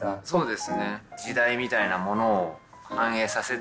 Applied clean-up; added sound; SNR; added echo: none; none; none; none.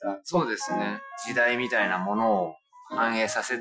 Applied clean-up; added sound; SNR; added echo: classical method Wiener filter.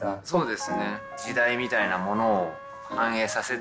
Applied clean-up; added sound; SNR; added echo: none; Trumpet; 15 dB; none.